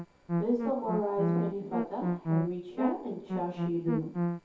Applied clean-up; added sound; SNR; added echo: none; Musical instrument; 0 dB; reverberation time 0.6 s.